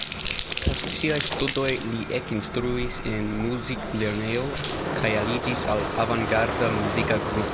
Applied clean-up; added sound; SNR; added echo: none; Bathtub (filling or washing); 3 dB; none.